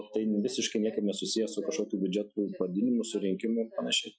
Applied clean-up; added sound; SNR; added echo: classical method Wiener filter.